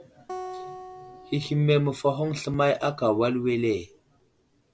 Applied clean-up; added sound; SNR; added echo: none; Acoustic guitar; 15 dB; none.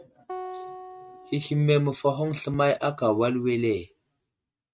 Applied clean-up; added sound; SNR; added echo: neural mask model RNNoise.